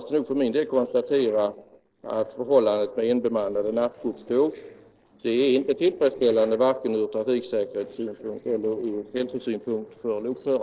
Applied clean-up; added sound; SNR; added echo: neural separator model SepFormer DNS4.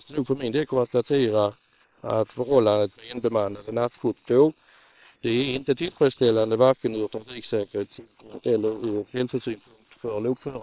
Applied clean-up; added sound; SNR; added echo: neural separator model SepFormer WHAM!.